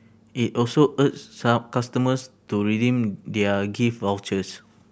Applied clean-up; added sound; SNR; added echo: none; none; none; none.